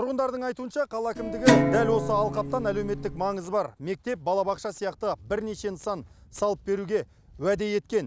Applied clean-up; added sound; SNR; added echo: none; Guitar; -2 dB; none.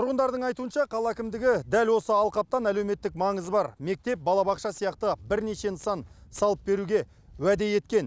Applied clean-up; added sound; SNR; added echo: none; none; none; none.